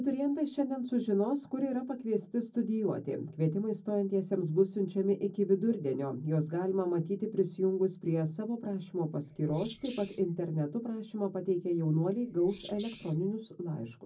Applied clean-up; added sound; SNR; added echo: none; Wild animals; 13 dB; reverberation time 0.4 s.